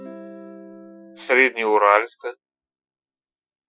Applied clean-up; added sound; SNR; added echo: classical method Wiener filter.